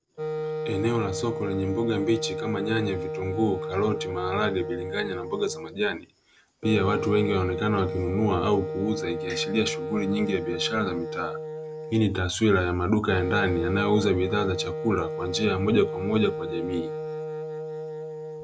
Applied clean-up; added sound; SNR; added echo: none; Wind instrument, woodwind instrument; 6 dB; none.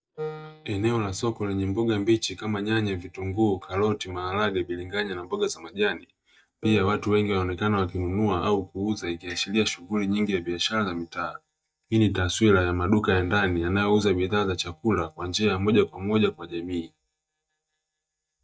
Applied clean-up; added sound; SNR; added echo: neural mask model DeepFilterNet 3.